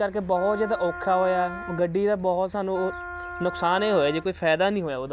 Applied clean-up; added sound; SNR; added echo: none; Wind instrument, woodwind instrument; 12 dB; none.